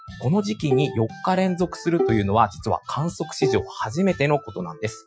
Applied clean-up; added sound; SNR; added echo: classical method Wiener filter.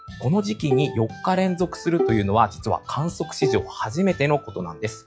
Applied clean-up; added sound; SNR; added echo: classical method log-MMSE.